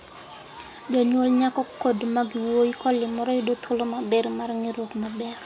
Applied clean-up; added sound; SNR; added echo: none; none; none; none.